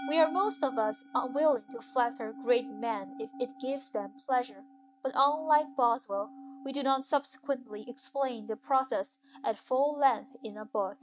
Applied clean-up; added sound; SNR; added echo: neural mask model RNNoise.